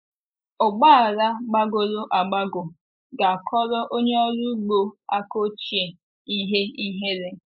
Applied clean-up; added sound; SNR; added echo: neural mask model Resemble Enhance denoiser.